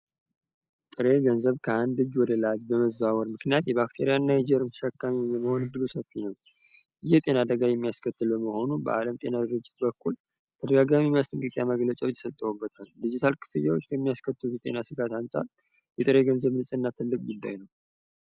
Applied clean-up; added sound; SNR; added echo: neural mask model Resemble Enhance denoiser.